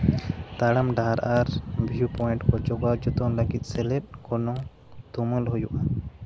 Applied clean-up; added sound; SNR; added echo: none; Raindrop / Drip; 19 dB; none.